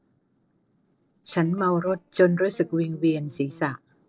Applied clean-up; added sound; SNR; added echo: neural separator model SepFormer DNS4.